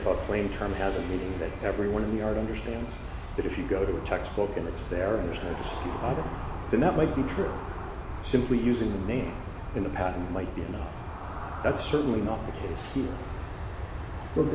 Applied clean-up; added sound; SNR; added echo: none; Aircraft; 5 dB; reverberation time 1.0 s.